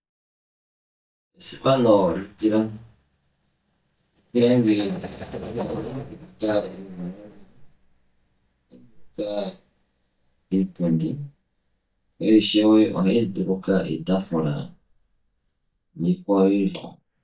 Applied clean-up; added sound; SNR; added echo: neural mask model DeepFilterNet 3.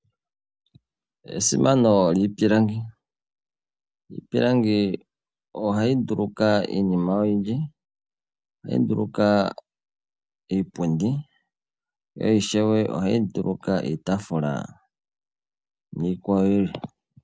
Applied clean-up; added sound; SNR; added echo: none; none; none; none.